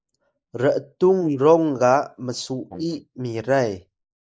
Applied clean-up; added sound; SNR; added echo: neural mask model Resemble Enhance denoiser.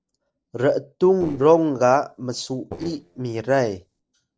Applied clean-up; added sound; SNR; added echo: neural separator model SepFormer DNS4.